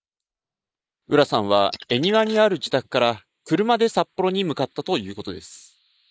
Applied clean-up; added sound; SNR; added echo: neural mask model Resemble Enhance denoiser.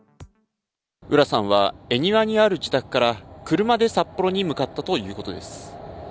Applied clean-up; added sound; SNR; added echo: none; none; none; none.